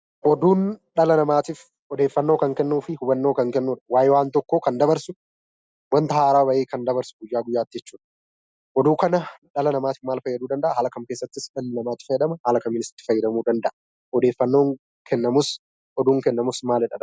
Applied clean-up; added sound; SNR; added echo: none; none; none; none.